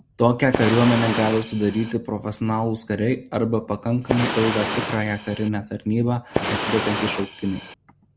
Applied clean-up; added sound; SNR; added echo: none; Fire; 4 dB; none.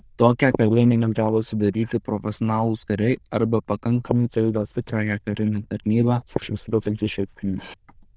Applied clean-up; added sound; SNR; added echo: neural diffusion model UNIVERSE++.